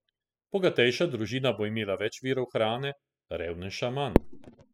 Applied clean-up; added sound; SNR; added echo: classical method spectral subtraction.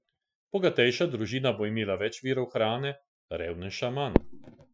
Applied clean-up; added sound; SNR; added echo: classical method Wiener filter.